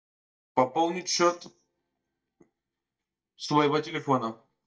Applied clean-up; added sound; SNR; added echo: neural mask model DeepFilterNet 3.